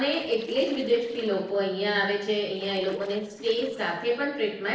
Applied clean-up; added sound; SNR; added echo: neural separator model SepFormer DNS4.